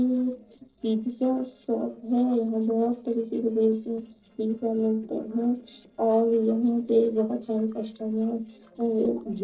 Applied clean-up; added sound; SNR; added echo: neural separator model SepFormer DNS4.